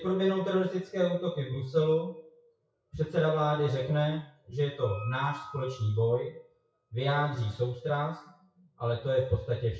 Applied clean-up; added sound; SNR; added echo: classical method WPE with log-MMSE.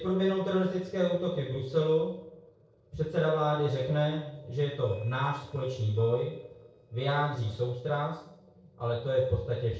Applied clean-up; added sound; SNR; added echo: neural separator model SepFormer DNS4.